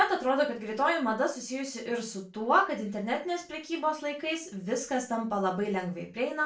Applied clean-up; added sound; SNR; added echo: none; none; none; reverberation time 0.3 s.